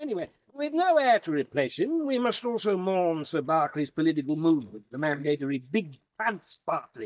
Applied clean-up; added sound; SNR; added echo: neural mask model DeepFilterNet 3.